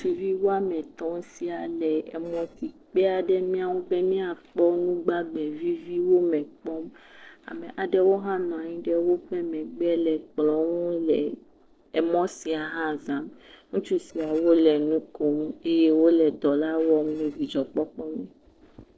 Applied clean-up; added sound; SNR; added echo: neural separator model SepFormer DNS4.